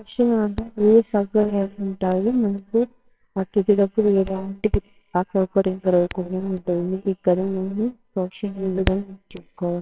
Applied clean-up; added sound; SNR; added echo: neural separator model SepFormer WHAMR!.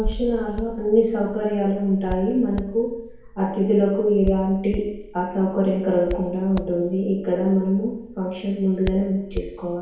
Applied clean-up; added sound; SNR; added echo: none; Hands; 12 dB; reverberation time 1.0 s.